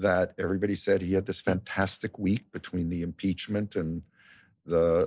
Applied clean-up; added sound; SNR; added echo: neural mask model Resemble Enhance denoiser.